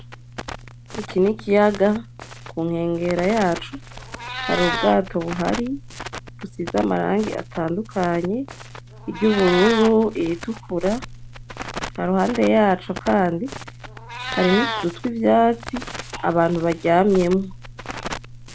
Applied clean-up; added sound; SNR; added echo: none; Crackle + Meow; 10 dB; none.